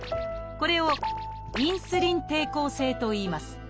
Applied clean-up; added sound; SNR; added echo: none; none; none; none.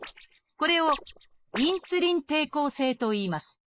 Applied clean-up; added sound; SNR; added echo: neural mask model Resemble Enhance denoiser.